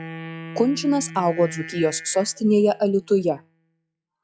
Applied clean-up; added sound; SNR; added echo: classical method log-MMSE.